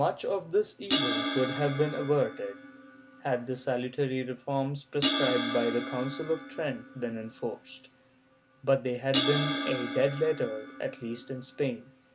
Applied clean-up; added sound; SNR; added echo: none; Crash cymbal; 1 dB; none.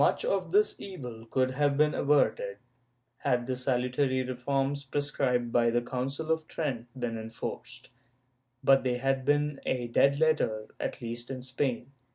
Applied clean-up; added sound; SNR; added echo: none; none; none; none.